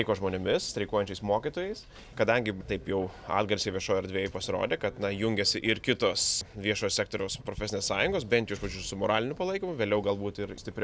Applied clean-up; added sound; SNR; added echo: none; none; none; none.